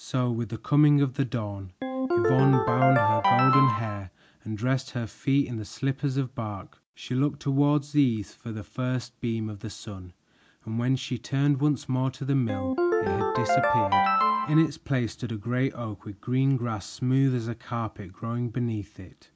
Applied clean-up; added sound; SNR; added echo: none; Ringtone; -2 dB; none.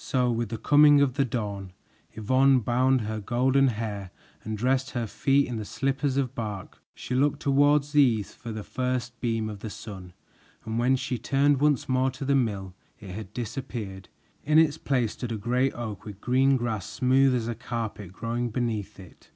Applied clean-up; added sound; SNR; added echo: none; none; none; none.